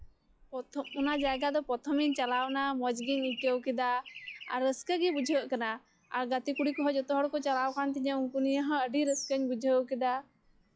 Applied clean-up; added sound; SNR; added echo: classical method log-MMSE.